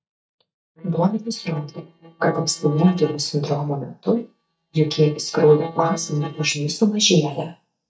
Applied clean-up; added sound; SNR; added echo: neural mask model DeepFilterNet 3.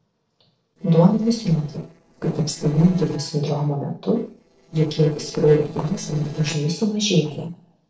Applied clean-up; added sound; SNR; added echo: neural separator model SepFormer DNS4.